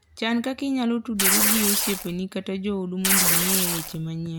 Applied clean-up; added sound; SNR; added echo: none; Tearing; -5 dB; none.